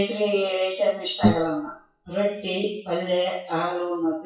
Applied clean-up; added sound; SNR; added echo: classical method WPE with log-MMSE.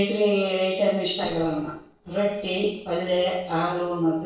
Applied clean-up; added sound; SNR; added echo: neural separator model SepFormer DNS4.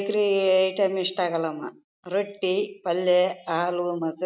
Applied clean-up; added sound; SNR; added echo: none; none; none; none.